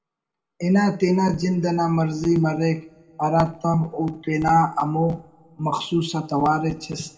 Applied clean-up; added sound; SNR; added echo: none; none; none; reverberation time 0.5 s.